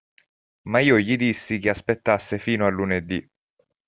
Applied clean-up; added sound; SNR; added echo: none; none; none; none.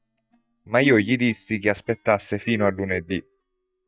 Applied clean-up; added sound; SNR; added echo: neural mask model DeepFilterNet 3.